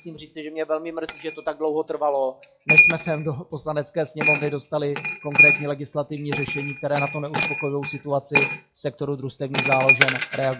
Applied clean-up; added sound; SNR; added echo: classical method log-MMSE.